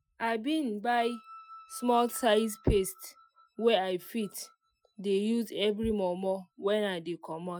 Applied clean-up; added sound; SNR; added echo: classical method Wiener filter.